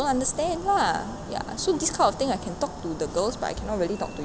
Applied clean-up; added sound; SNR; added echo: none; none; none; none.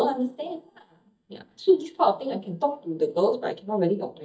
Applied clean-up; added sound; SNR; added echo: neural mask model DeepFilterNet 3.